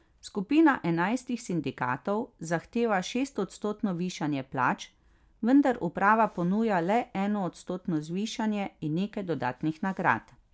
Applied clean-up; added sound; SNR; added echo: none; none; none; none.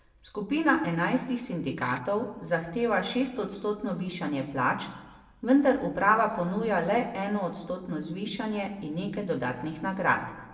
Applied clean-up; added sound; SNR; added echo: none; Ratchet, pawl / Percussion; 11 dB; reverberation time 1.0 s.